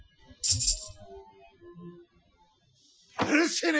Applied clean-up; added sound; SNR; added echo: classical method Wiener filter.